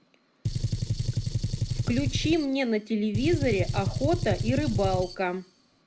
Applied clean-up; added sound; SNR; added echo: none; Gunshot, gunfire; 1 dB; none.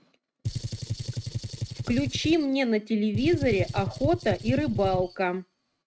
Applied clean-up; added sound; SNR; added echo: neural mask model RNNoise.